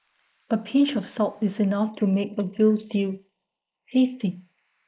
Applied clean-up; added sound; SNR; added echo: neural mask model Resemble Enhance denoiser.